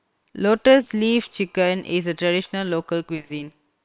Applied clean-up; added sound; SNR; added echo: neural separator model SepFormer WHAM!.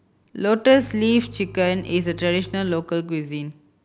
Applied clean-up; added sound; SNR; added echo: none; Bowed string instrument; 18 dB; none.